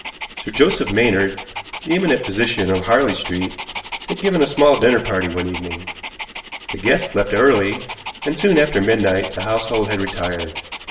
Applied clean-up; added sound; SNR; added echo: none; Dog; 12 dB; reverberation time 0.8 s.